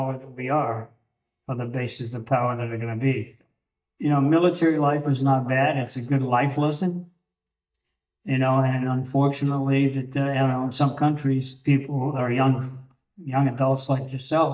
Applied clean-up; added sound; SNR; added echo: neural mask model DeepFilterNet 3.